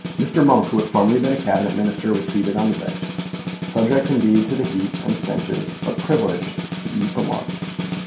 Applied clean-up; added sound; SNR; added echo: none; Snare drum; 7 dB; reverberation time 0.5 s.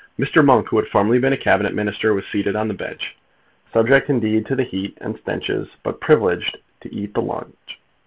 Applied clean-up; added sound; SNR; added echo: none; none; none; none.